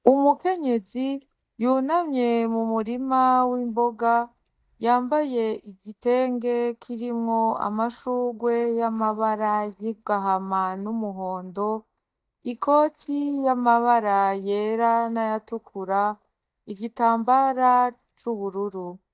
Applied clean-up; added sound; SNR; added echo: neural mask model DeepFilterNet 3.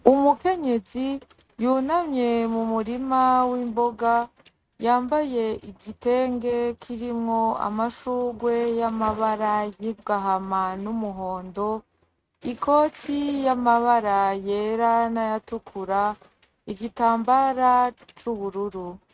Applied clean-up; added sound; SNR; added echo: neural mask model RNNoise.